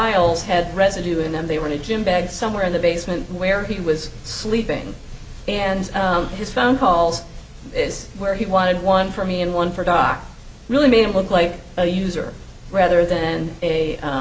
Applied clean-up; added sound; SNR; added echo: none; none; none; none.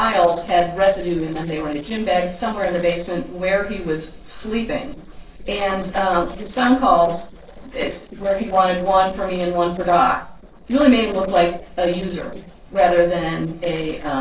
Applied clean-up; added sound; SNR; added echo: neural separator model SepFormer DNS4.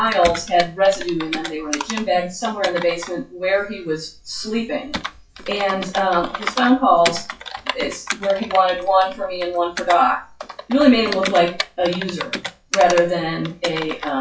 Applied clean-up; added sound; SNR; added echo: classical method WPE with log-MMSE.